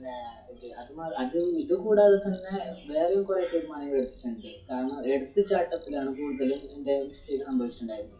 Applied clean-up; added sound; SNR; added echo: classical method WPE with log-MMSE.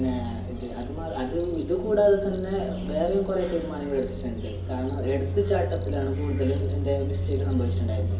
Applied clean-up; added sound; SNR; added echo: none; Cricket; -4 dB; reverberation time 0.3 s.